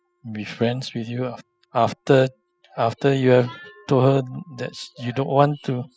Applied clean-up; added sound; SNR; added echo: classical method spectral subtraction.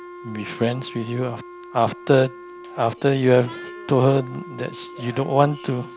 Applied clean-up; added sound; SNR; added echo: none; Wind instrument, woodwind instrument; 17 dB; none.